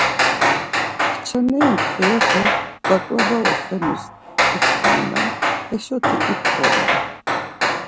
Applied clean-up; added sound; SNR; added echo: none; Hammer; -4 dB; none.